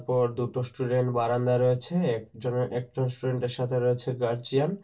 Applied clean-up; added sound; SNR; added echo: none; none; none; reverberation time 0.2 s.